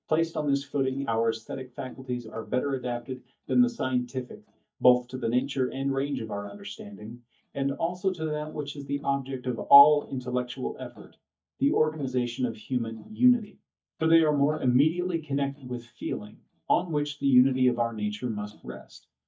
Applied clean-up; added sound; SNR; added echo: neural mask model DeepFilterNet 3.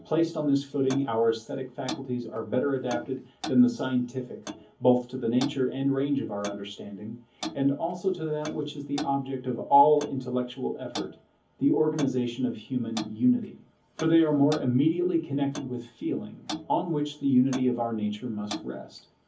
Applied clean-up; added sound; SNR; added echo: none; Clock; 15 dB; reverberation time 0.3 s.